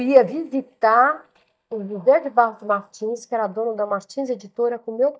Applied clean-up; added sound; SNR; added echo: neural mask model DeepFilterNet 3.